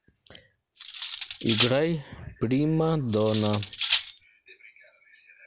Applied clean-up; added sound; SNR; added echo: none; Cutlery, silverware; -4 dB; none.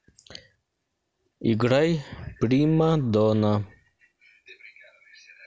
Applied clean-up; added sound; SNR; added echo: none; none; none; none.